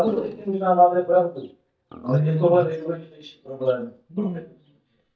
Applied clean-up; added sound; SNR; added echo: neural mask model DeepFilterNet 3.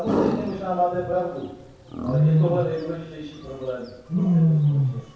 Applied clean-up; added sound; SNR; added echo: none; Wild animals; -5 dB; reverberation time 0.7 s.